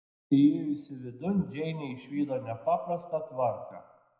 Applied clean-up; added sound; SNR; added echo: none; none; none; reverberation time 0.7 s.